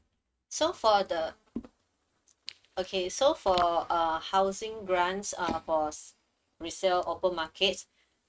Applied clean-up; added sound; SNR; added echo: neural mask model RNNoise.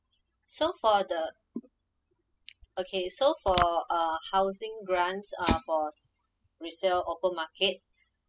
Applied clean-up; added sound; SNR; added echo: classical method spectral subtraction.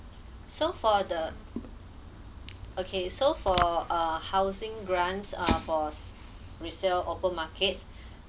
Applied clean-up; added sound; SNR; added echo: none; Fire; 8 dB; none.